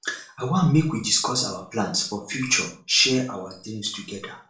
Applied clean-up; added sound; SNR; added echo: none; none; none; reverberation time 0.4 s.